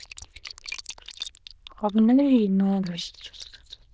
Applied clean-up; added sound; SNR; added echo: neural diffusion model UNIVERSE++.